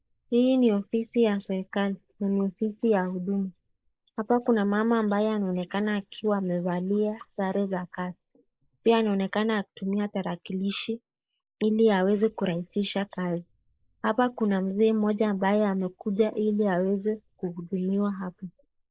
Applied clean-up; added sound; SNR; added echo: neural mask model Resemble Enhance denoiser.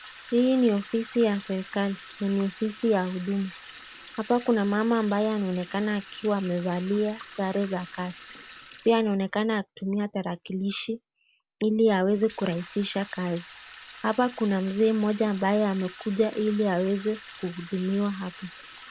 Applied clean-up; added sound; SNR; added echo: none; Sink (filling or washing) / Water tap, faucet; 20 dB; none.